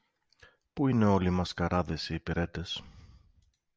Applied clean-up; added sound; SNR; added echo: none; none; none; none.